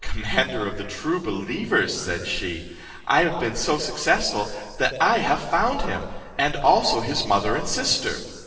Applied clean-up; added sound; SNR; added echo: neural separator model SepFormer DNS4.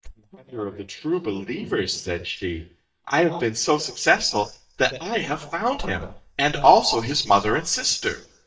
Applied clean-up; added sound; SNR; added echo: neural mask model DeepFilterNet 3.